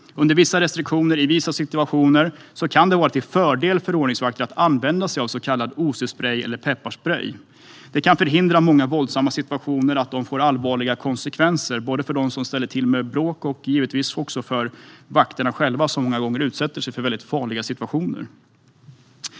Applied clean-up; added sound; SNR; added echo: none; none; none; none.